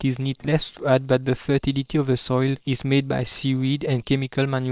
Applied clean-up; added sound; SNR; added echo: neural separator model SepFormer WHAM!.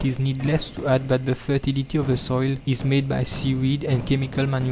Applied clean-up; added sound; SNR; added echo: none; Fireworks; 14 dB; none.